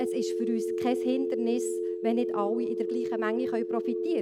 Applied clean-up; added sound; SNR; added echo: neural mask model RNNoise.